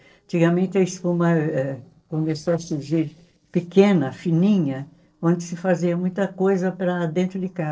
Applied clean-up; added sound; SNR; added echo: neural separator model SepFormer DNS4.